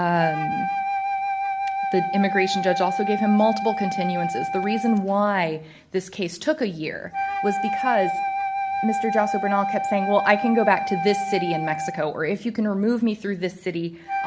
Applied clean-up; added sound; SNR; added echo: none; Wind instrument, woodwind instrument; 3 dB; none.